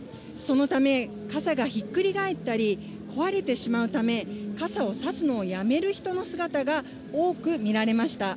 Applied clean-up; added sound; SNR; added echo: none; none; none; none.